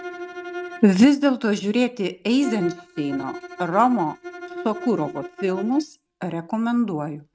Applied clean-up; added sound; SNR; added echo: neural mask model RNNoise.